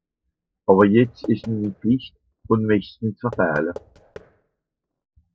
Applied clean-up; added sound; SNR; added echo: neural separator model SepFormer DNS4.